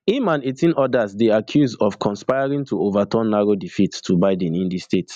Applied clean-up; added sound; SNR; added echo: none; none; none; none.